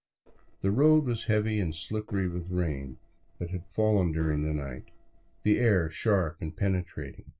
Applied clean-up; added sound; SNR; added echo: neural separator model SepFormer DNS4.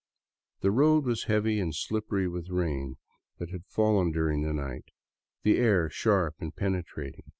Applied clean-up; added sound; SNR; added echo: none; none; none; none.